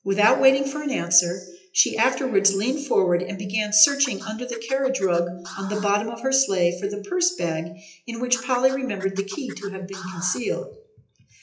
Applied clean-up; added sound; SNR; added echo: classical method WPE with log-MMSE.